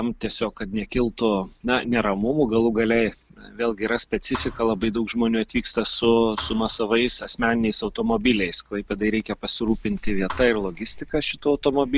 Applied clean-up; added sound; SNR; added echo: none; Thump, thud + Clock; 15 dB; none.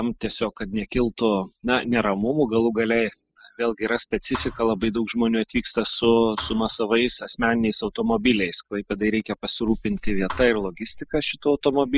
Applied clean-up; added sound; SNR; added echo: classical method spectral subtraction.